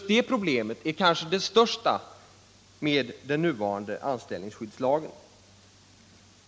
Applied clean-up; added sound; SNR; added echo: none; none; none; none.